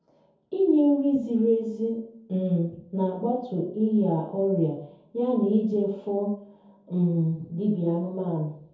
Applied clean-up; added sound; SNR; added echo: none; none; none; reverberation time 0.6 s.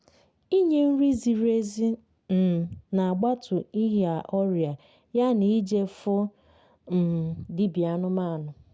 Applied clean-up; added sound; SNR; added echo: none; none; none; none.